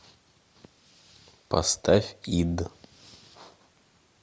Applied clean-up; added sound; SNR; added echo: none; none; none; none.